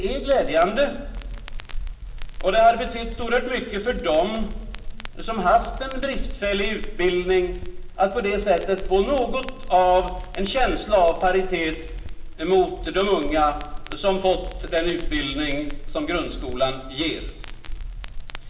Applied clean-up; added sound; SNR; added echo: none; Crackle; 7 dB; reverberation time 1.3 s.